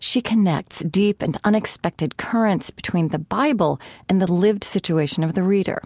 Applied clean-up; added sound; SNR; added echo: none; none; none; none.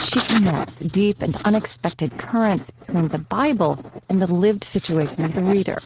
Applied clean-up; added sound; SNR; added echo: neural mask model RNNoise.